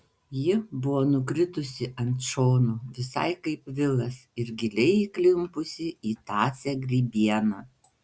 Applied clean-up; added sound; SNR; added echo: none; none; none; none.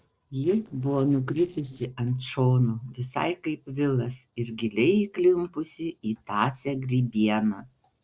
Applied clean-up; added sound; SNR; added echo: neural separator model SepFormer DNS4.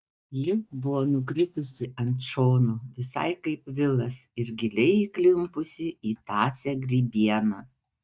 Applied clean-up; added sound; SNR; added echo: neural mask model DeepFilterNet 3.